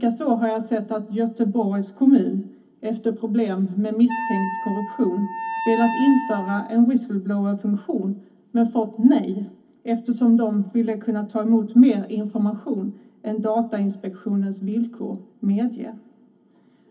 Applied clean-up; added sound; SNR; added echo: none; Wind instrument, woodwind instrument; 7 dB; reverberation time 0.3 s.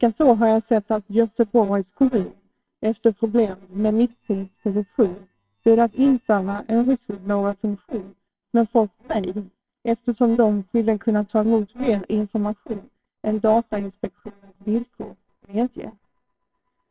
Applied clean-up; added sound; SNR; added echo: neural separator model SepFormer WHAMR!.